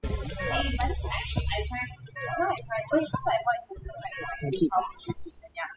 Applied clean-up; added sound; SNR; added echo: classical method spectral subtraction.